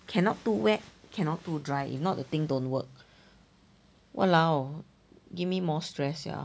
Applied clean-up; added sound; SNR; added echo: none; none; none; none.